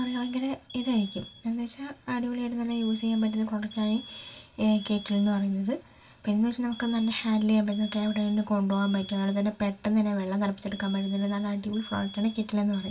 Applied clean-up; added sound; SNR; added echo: none; Alarm; 19 dB; reverberation time 0.2 s.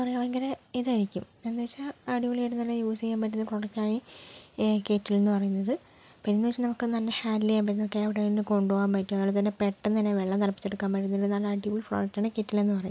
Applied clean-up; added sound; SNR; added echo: none; none; none; none.